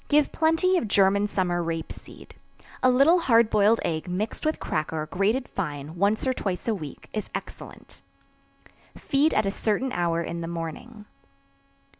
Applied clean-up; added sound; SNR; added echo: none; none; none; none.